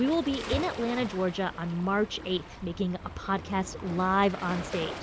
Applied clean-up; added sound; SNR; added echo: none; Waves, surf; 10 dB; none.